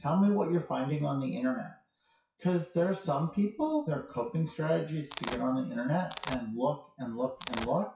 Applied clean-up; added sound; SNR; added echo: classical method WPE with log-MMSE.